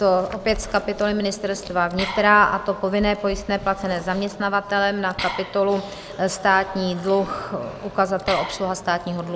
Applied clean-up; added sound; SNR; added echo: none; Liquid; 15 dB; none.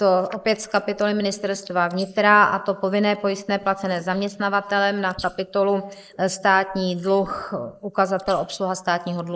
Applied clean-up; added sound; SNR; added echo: neural mask model Resemble Enhance denoiser.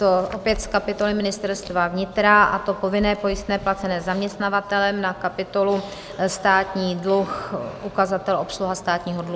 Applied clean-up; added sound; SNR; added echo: none; none; none; none.